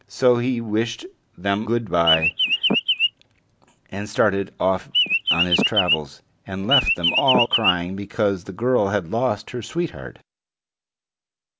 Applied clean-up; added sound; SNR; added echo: none; Chirp, tweet; -4 dB; none.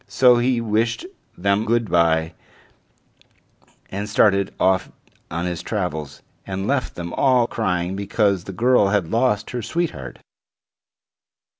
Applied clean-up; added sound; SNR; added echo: none; none; none; none.